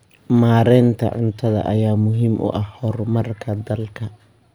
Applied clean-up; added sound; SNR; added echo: none; none; none; none.